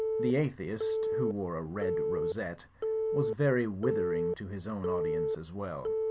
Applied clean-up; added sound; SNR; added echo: none; Telephone; -1 dB; none.